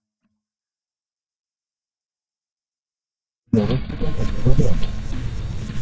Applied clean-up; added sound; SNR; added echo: neural mask model DeepFilterNet 3.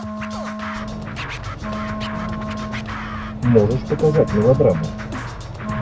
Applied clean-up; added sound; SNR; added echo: none; Scratching (performance technique) + Wind instrument, woodwind instrument; 6 dB; none.